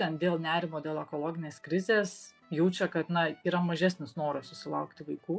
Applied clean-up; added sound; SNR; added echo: none; none; none; none.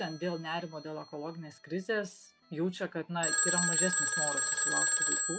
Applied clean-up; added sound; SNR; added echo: none; Telephone; -5 dB; none.